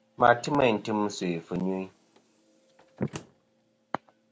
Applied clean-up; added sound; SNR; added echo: none; Slam; 15 dB; none.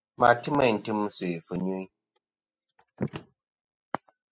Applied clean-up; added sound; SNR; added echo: classical method spectral subtraction.